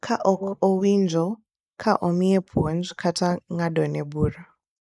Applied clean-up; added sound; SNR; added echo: neural mask model Resemble Enhance denoiser.